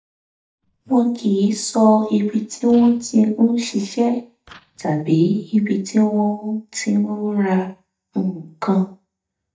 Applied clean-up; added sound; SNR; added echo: neural mask model DeepFilterNet 3.